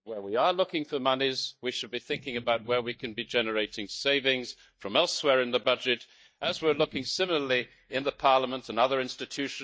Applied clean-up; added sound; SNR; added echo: neural mask model DeepFilterNet 3.